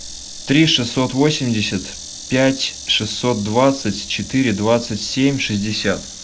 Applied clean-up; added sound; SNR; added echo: none; Insect; 15 dB; none.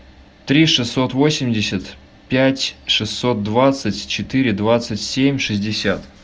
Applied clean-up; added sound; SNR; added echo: none; none; none; none.